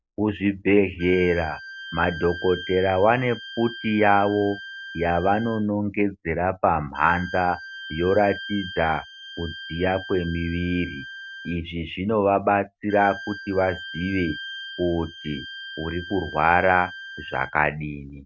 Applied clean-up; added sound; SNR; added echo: none; Wind instrument, woodwind instrument; 14 dB; none.